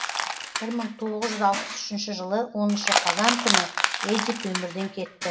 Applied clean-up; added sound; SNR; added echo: none; Crushing; 0 dB; reverberation time 0.6 s.